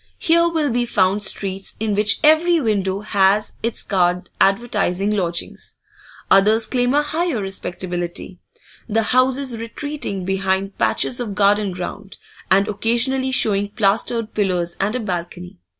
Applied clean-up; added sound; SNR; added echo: none; none; none; none.